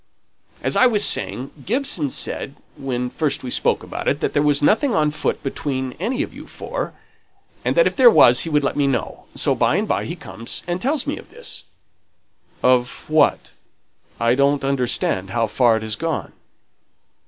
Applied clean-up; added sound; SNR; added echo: none; none; none; none.